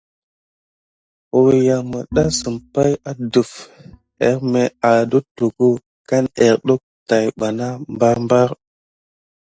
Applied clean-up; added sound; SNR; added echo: neural mask model DeepFilterNet 3.